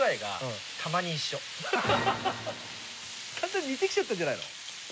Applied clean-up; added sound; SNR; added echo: none; none; none; none.